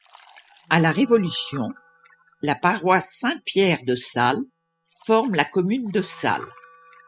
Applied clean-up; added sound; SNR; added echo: classical method spectral subtraction.